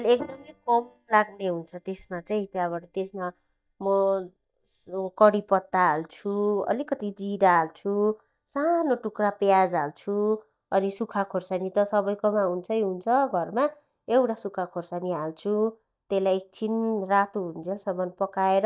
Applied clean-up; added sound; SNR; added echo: neural mask model DeepFilterNet 3.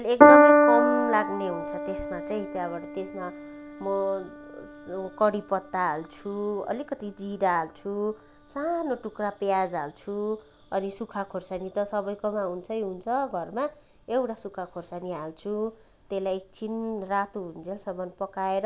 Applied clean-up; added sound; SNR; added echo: none; Piano; -2 dB; none.